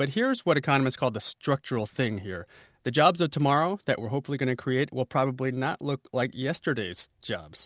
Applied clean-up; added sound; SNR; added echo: none; none; none; none.